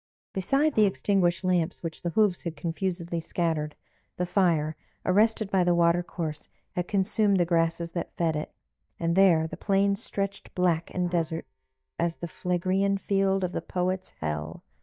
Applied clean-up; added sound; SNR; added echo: neural mask model DeepFilterNet 3.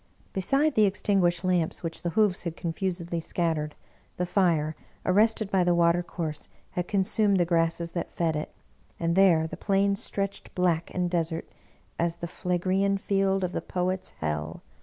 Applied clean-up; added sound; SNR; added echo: none; none; none; none.